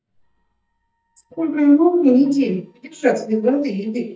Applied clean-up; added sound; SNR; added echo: neural mask model DeepFilterNet 3.